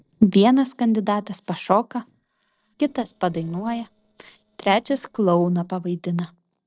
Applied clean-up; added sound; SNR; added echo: neural separator model SepFormer DNS4.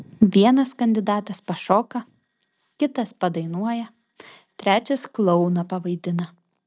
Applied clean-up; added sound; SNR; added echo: none; none; none; none.